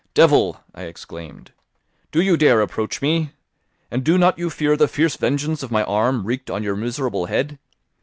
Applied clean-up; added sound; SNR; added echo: none; none; none; none.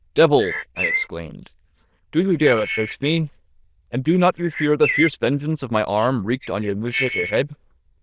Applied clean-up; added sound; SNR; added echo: neural diffusion model UNIVERSE++.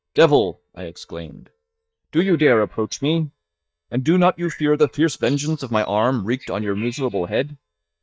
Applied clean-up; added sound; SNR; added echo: neural mask model DeepFilterNet 3.